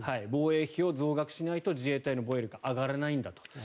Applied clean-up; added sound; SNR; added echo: none; none; none; none.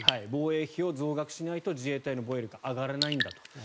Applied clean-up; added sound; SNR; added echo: none; Raindrop / Drip; 4 dB; none.